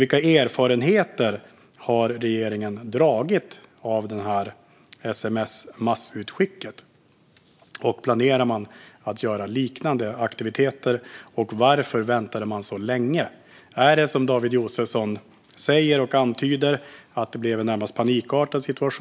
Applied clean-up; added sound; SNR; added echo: none; none; none; none.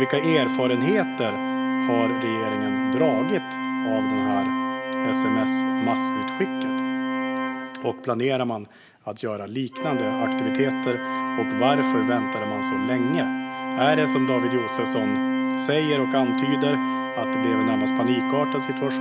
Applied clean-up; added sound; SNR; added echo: none; Organ; -2 dB; none.